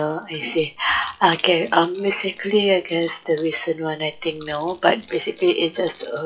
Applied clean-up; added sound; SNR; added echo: classical method WPE with log-MMSE.